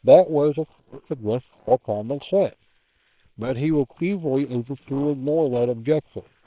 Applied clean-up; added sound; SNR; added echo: neural separator model SepFormer WHAM!.